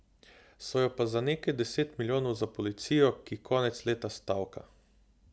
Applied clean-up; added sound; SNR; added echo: none; none; none; none.